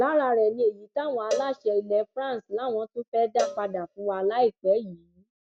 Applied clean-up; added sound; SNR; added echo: none; Cowbell; 11 dB; none.